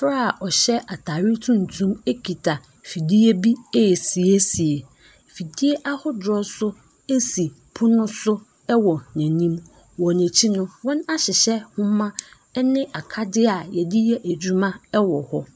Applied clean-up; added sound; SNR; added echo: none; none; none; none.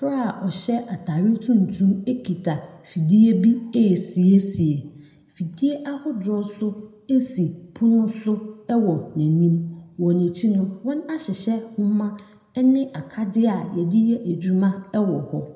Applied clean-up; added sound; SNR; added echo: none; none; none; reverberation time 0.7 s.